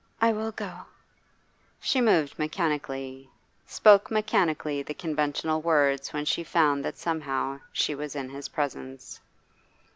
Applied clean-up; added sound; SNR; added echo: none; none; none; none.